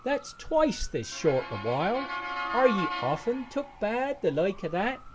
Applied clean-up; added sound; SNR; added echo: none; Motor vehicle (road) / Siren; 9 dB; none.